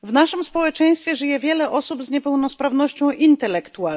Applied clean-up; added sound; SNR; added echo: none; none; none; none.